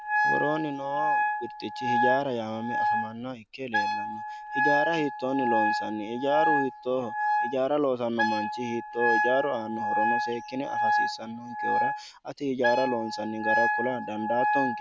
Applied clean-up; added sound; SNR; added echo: none; Wind instrument, woodwind instrument; -2 dB; none.